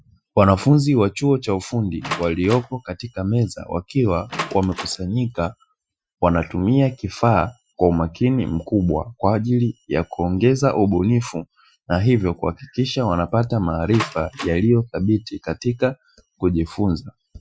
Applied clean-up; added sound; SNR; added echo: classical method Wiener filter.